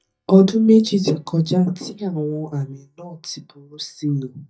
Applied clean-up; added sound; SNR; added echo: neural mask model DeepFilterNet 3.